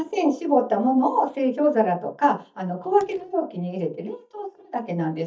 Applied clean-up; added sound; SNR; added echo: neural mask model DeepFilterNet 3.